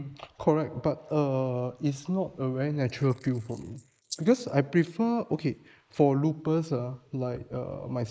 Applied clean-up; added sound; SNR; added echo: neural mask model Resemble Enhance denoiser.